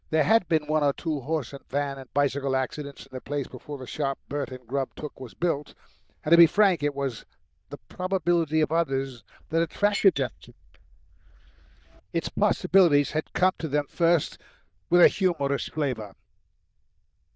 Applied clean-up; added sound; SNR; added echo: neural diffusion model UNIVERSE++.